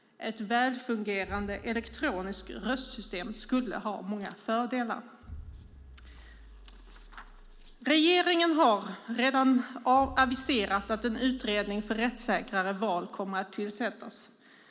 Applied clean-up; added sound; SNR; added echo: none; Explosion; 19 dB; none.